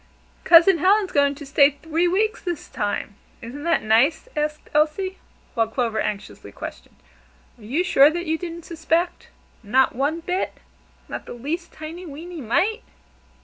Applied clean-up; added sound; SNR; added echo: none; none; none; none.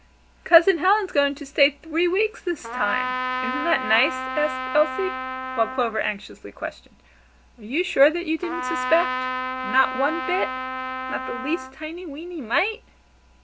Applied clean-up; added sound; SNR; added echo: none; Trumpet; 5 dB; none.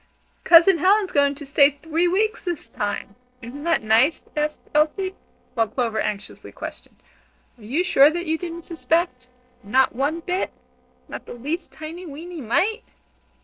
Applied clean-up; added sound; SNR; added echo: neural separator model SepFormer DNS4.